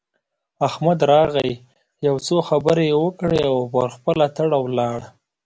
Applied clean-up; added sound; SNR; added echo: none; none; none; none.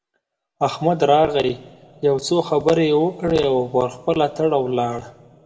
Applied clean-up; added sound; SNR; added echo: none; none; none; reverberation time 1.8 s.